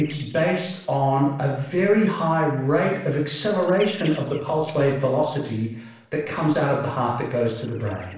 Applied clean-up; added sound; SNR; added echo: neural separator model SepFormer DNS4.